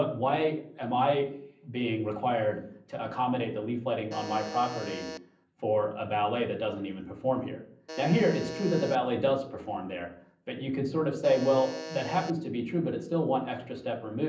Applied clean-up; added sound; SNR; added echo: none; Alarm; 11 dB; reverberation time 0.6 s.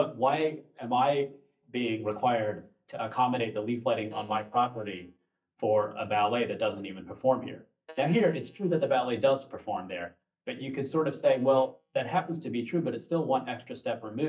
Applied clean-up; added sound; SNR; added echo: neural mask model DeepFilterNet 3.